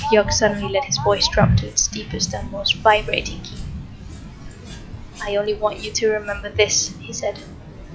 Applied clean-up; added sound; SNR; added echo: classical method log-MMSE.